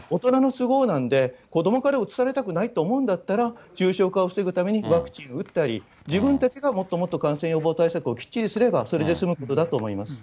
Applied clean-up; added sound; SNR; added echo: none; none; none; none.